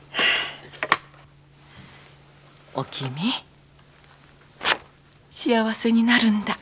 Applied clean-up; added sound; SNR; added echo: none; Scissors; 11 dB; none.